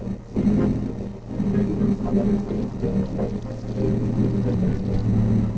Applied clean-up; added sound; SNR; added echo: neural separator model SepFormer DNS4.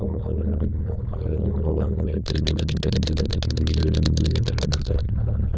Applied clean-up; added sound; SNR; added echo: neural diffusion model UNIVERSE++.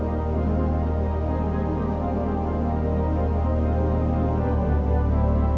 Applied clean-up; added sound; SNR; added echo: none; none; none; none.